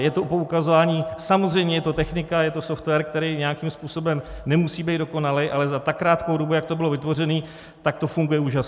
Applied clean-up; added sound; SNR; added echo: none; none; none; none.